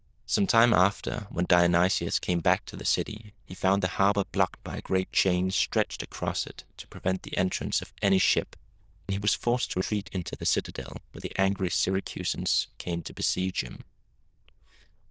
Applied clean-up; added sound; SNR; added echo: neural diffusion model UNIVERSE++.